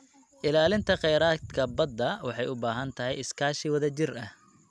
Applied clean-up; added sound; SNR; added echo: none; none; none; none.